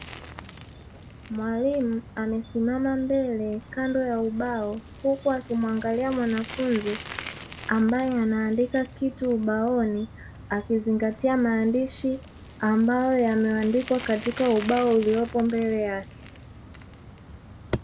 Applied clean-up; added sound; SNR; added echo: none; Bicycle; 16 dB; none.